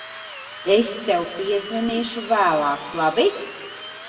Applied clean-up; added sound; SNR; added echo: none; Drill; 14 dB; reverberation time 1.4 s.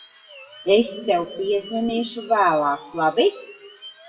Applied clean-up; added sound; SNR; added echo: classical method WPE with log-MMSE.